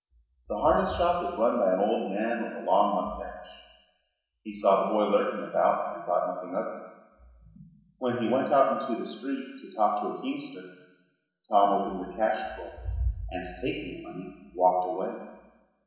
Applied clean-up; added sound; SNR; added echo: none; none; none; reverberation time 1.0 s.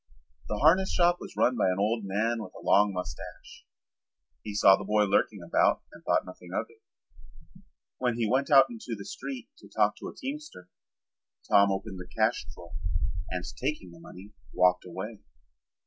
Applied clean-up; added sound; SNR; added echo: none; none; none; none.